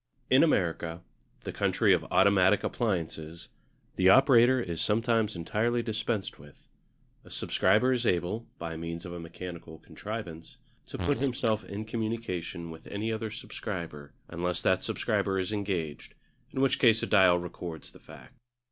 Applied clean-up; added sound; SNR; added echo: neural separator model SepFormer DNS4.